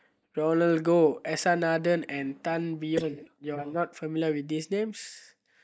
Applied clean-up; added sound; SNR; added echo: neural mask model DeepFilterNet 3.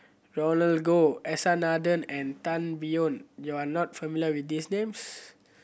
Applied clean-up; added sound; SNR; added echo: none; none; none; none.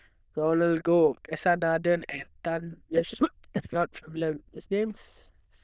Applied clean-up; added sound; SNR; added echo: neural diffusion model UNIVERSE++.